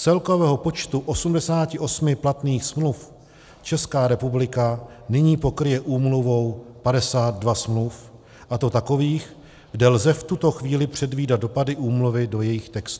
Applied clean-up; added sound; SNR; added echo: none; none; none; none.